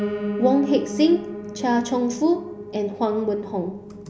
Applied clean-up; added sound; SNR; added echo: none; Piano; 8 dB; none.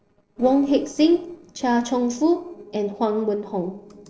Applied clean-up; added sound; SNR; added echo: neural separator model SepFormer DNS4.